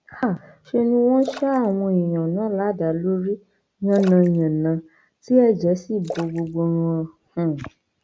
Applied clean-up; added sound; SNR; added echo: none; Splash, splatter; 19 dB; none.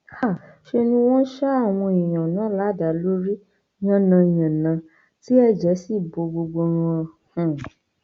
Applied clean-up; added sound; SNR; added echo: none; none; none; none.